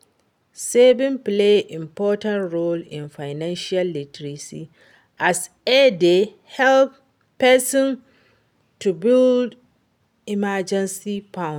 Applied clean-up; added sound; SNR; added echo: none; none; none; none.